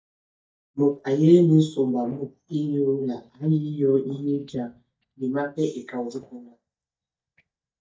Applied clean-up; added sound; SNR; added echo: neural mask model DeepFilterNet 3.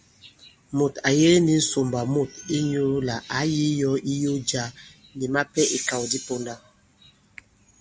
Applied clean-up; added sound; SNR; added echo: none; none; none; none.